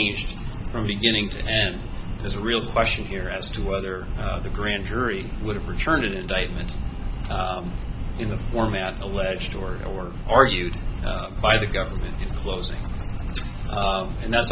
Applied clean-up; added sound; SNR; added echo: none; none; none; none.